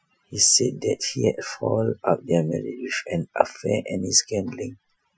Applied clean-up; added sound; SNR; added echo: classical method Wiener filter.